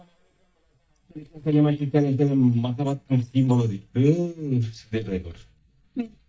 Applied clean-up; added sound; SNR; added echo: neural mask model DeepFilterNet 3.